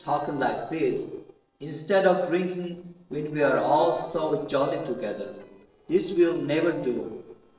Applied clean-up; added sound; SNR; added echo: neural separator model SepFormer DNS4.